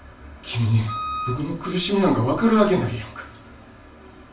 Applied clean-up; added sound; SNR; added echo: none; Wind instrument, woodwind instrument; 8 dB; reverberation time 0.3 s.